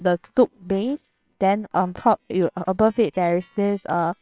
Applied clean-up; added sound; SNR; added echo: neural separator model SepFormer WHAMR!.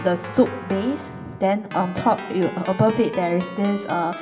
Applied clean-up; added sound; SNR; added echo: none; Keyboard (musical); 13 dB; reverberation time 1.5 s.